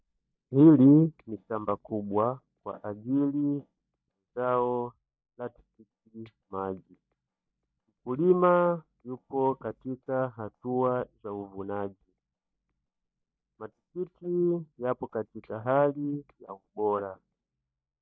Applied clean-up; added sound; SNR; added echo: neural mask model DeepFilterNet 3.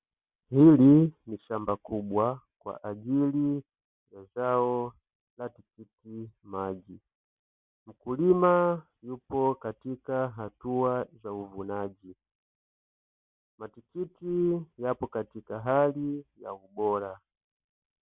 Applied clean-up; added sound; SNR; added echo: none; none; none; none.